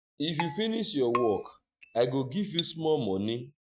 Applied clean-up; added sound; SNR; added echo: neural mask model RNNoise.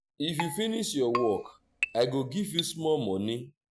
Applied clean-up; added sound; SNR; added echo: none; Keyboard (musical); 7 dB; none.